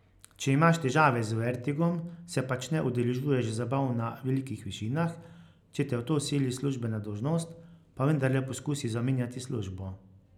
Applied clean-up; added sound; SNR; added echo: none; none; none; none.